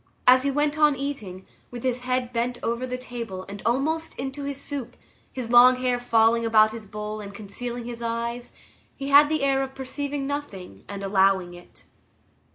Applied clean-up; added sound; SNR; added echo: none; none; none; none.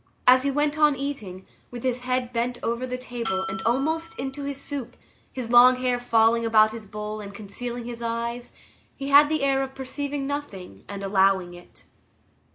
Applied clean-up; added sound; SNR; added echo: none; Bell; 10 dB; none.